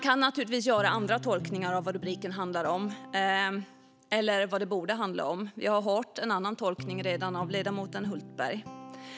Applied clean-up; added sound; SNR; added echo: none; Guitar; 14 dB; none.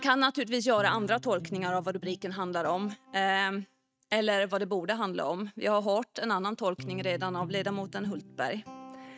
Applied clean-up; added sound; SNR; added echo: neural mask model RNNoise.